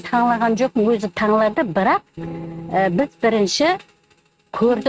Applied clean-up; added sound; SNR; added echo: neural mask model RNNoise.